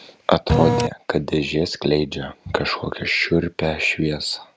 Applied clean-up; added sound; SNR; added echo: none; Printer; -4 dB; none.